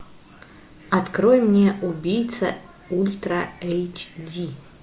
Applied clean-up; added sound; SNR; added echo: none; none; none; none.